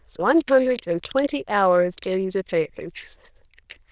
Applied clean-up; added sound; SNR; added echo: neural diffusion model UNIVERSE++.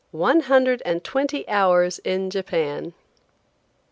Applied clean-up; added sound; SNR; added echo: none; none; none; none.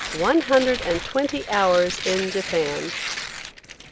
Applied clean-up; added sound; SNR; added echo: none; Tearing; 8 dB; none.